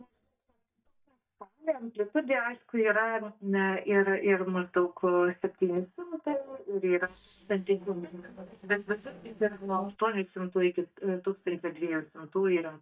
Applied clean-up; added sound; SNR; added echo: neural mask model DeepFilterNet 3.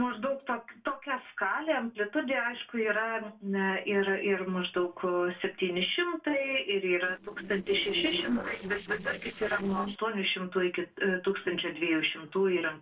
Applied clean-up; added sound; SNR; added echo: neural separator model SepFormer DNS4.